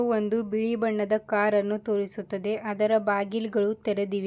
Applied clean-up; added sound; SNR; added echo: none; none; none; none.